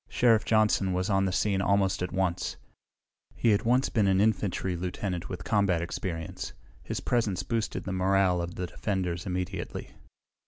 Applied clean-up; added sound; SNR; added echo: none; none; none; none.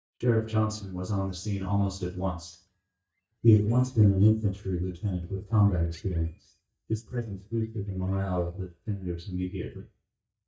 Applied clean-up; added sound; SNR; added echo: neural mask model DeepFilterNet 3.